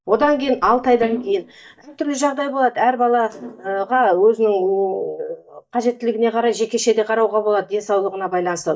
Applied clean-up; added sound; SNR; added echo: neural mask model DeepFilterNet 3.